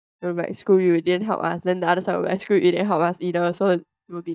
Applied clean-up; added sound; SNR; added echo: neural mask model DeepFilterNet 3.